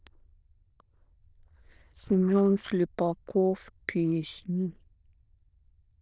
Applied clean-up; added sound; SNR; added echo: neural diffusion model UNIVERSE++.